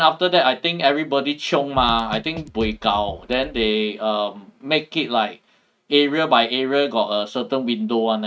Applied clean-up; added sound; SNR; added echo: neural mask model RNNoise.